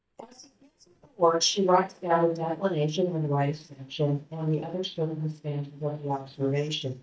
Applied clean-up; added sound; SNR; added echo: neural mask model DeepFilterNet 3.